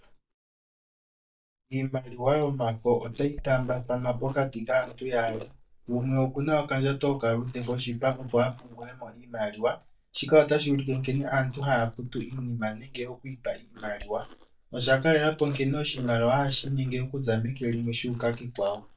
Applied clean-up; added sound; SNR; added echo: neural mask model DeepFilterNet 3.